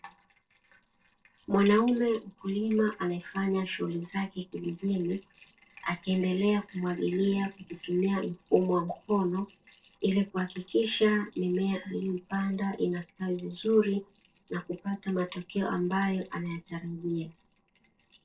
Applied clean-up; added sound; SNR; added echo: neural separator model SepFormer DNS4.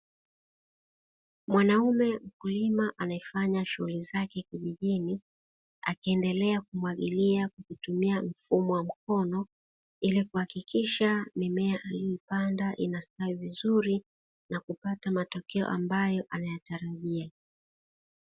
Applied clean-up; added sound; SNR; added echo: none; none; none; none.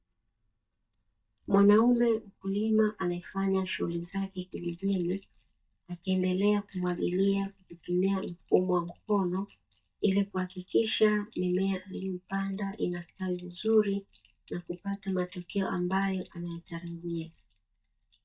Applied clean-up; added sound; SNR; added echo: neural mask model DeepFilterNet 3.